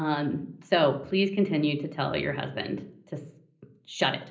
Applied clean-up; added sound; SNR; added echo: none; none; none; reverberation time 0.5 s.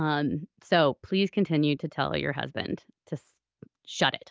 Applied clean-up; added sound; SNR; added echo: none; none; none; none.